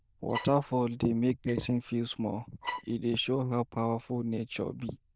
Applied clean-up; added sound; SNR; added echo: neural diffusion model UNIVERSE++.